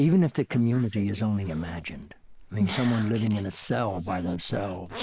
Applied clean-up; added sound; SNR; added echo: neural mask model Resemble Enhance denoiser.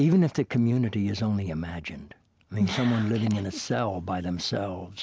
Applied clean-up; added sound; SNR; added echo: none; none; none; none.